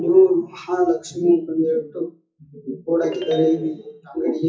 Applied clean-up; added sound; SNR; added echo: classical method WPE with log-MMSE.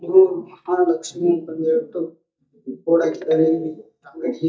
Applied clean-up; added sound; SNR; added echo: neural mask model DeepFilterNet 3.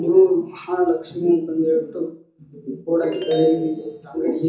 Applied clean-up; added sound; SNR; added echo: none; Ringtone; 15 dB; reverberation time 0.6 s.